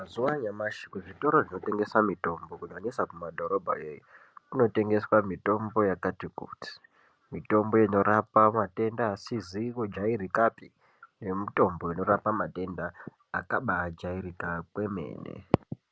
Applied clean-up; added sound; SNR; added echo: none; none; none; none.